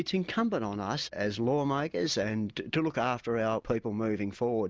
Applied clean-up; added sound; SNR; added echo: none; none; none; none.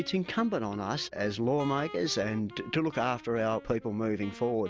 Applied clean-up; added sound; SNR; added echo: none; Wind instrument, woodwind instrument; 18 dB; none.